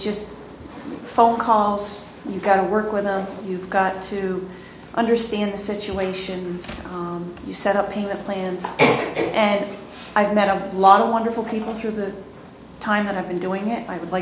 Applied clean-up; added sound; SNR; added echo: none; none; none; none.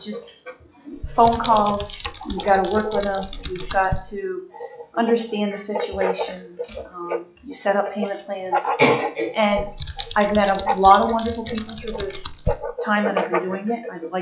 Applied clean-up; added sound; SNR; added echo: classical method log-MMSE.